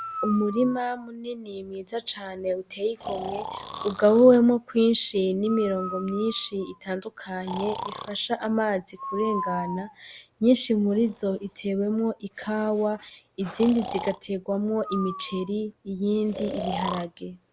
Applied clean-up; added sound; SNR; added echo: none; Breathing; 12 dB; none.